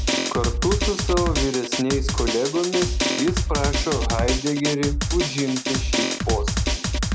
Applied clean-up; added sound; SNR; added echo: none; Drum; -2 dB; none.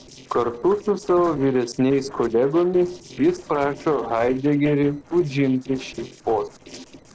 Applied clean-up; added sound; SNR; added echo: neural separator model SepFormer DNS4.